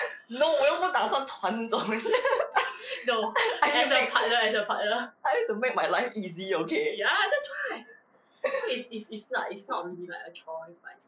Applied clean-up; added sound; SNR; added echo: none; none; none; none.